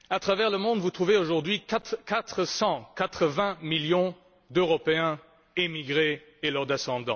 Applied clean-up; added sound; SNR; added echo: none; none; none; none.